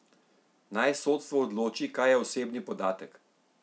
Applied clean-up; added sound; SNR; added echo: none; none; none; none.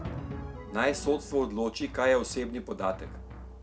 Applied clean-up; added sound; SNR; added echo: none; Drum; 10 dB; none.